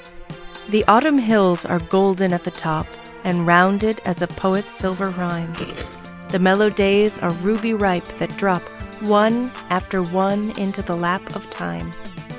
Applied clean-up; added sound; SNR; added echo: none; Gurgling + Organ; 15 dB; none.